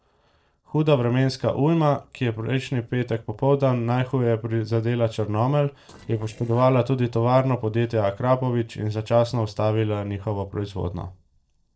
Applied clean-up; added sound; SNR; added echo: neural separator model SepFormer DNS4.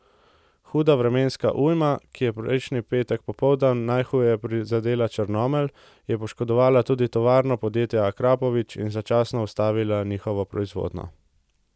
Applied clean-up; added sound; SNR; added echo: none; none; none; none.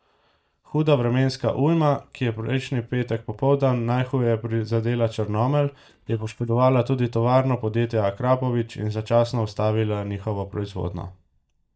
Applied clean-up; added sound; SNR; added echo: neural mask model DeepFilterNet 3.